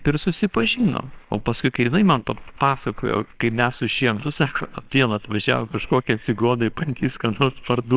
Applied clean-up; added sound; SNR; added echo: neural separator model SepFormer WHAMR!.